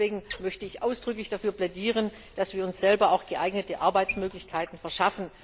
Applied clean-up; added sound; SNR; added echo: none; Sink (filling or washing) / Water; 17 dB; none.